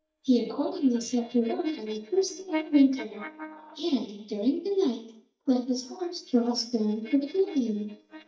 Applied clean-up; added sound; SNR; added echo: neural mask model DeepFilterNet 3.